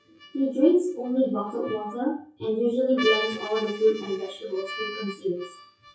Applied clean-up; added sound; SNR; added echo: classical method WPE with log-MMSE.